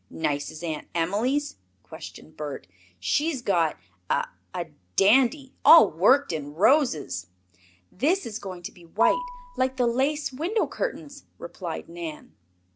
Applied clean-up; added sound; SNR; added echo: none; Marimba, xylophone; 7 dB; none.